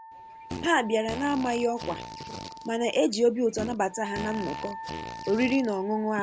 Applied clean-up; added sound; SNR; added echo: none; Fart + Wind instrument, woodwind instrument; 11 dB; none.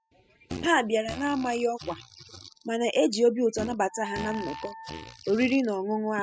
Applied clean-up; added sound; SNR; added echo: classical method spectral subtraction.